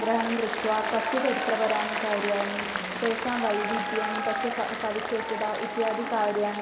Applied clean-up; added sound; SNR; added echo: none; Applause; 3 dB; reverberation time 1.2 s.